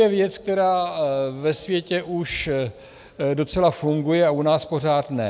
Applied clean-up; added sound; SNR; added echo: none; none; none; none.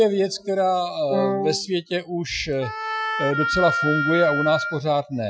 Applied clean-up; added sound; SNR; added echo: classical method Wiener filter.